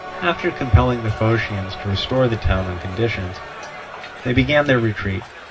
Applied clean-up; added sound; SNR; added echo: none; Crowd; 13 dB; reverberation time 0.4 s.